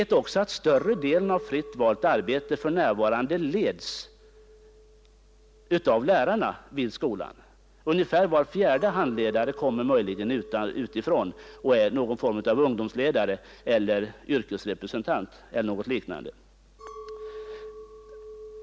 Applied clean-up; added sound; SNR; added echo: none; Chink, clink; 20 dB; none.